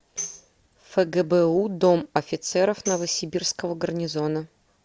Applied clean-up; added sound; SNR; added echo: none; Tambourine; 15 dB; none.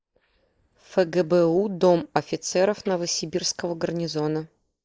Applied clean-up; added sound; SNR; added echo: neural mask model Resemble Enhance denoiser.